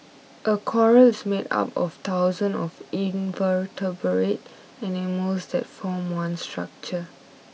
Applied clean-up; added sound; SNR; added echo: none; none; none; none.